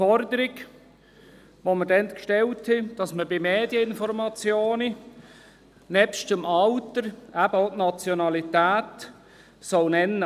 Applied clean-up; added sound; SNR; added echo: none; none; none; none.